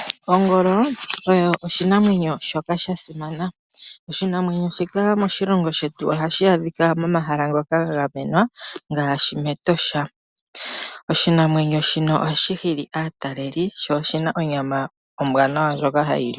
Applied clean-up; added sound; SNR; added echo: none; none; none; none.